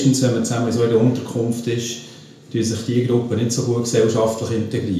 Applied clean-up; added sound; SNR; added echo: none; none; none; reverberation time 0.5 s.